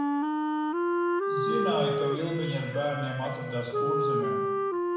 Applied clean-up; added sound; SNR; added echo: none; Wind instrument, woodwind instrument; -4 dB; reverberation time 1.0 s.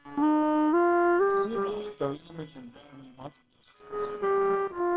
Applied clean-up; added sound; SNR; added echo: neural separator model SepFormer WHAMR!.